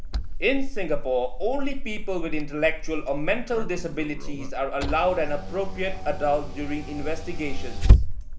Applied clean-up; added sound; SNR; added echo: none; Engine / Car; -3 dB; none.